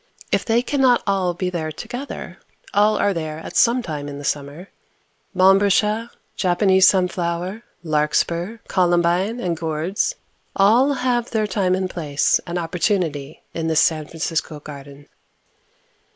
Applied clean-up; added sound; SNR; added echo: none; none; none; none.